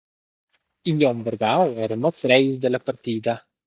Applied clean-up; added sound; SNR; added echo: neural mask model DeepFilterNet 3.